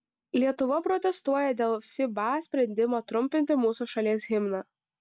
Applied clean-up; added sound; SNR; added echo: none; none; none; none.